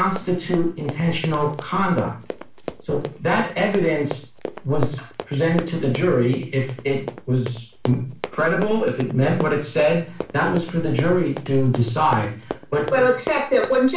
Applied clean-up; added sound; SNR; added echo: none; Run; 13 dB; reverberation time 0.3 s.